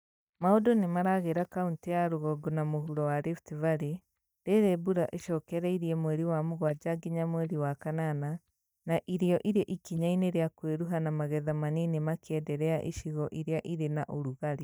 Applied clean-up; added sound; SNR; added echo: neural mask model DeepFilterNet 3.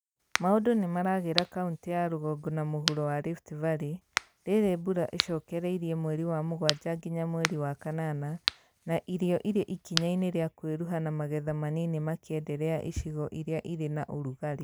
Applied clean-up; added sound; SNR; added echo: none; Crack; 7 dB; none.